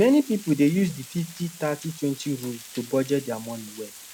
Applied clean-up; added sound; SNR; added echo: none; Water; 18 dB; none.